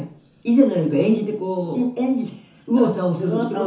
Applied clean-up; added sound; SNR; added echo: none; none; none; reverberation time 0.9 s.